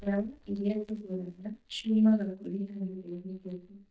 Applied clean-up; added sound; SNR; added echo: neural mask model DeepFilterNet 3.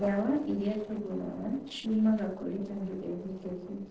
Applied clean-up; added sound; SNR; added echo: neural separator model SepFormer DNS4.